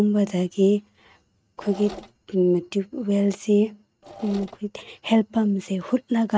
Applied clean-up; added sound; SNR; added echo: neural mask model RNNoise.